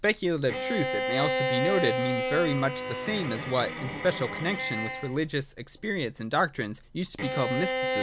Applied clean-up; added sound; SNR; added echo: none; Bowed string instrument; 3 dB; none.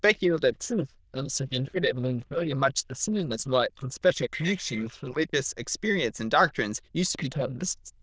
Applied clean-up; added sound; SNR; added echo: neural diffusion model UNIVERSE++.